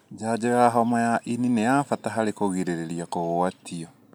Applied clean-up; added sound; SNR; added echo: none; none; none; none.